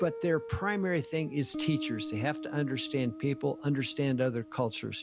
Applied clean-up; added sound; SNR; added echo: none; Guitar; 10 dB; none.